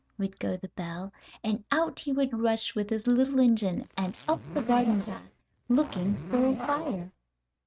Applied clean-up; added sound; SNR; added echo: neural mask model RNNoise.